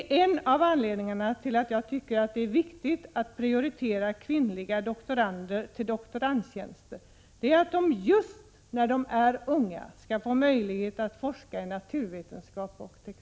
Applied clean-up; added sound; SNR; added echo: none; none; none; none.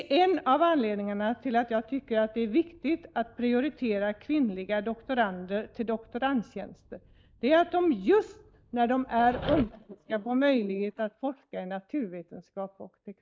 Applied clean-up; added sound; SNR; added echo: neural mask model DeepFilterNet 3.